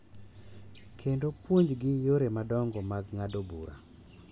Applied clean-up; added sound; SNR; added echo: none; none; none; none.